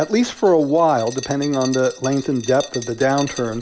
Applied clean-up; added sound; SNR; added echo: none; Glass; 17 dB; none.